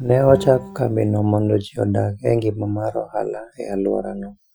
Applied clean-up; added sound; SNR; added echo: classical method Wiener filter.